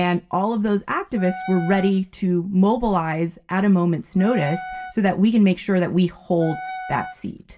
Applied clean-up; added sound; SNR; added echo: none; Wind instrument, woodwind instrument; 14 dB; reverberation time 0.2 s.